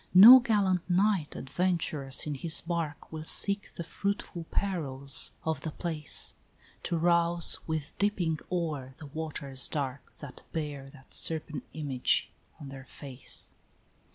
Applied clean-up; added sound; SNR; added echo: none; none; none; none.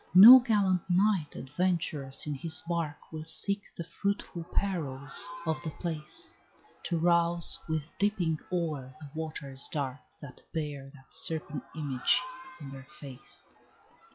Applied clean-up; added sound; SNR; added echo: classical method log-MMSE.